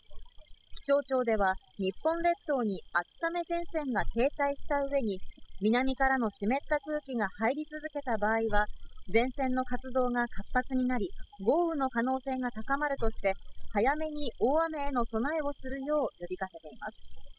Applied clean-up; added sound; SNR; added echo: classical method spectral subtraction.